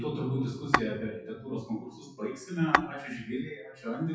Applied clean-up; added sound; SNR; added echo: classical method WPE with log-MMSE.